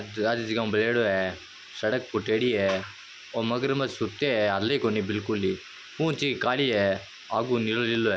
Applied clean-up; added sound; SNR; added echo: none; none; none; none.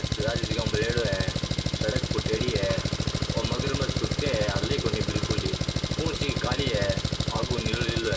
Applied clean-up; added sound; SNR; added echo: none; Engine; -4 dB; reverberation time 0.2 s.